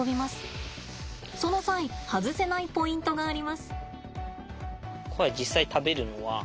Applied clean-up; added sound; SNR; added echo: none; none; none; none.